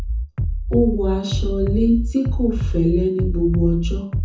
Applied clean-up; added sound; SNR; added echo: none; Bass drum; 1 dB; reverberation time 0.6 s.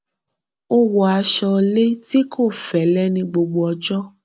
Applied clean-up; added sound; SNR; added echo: none; none; none; none.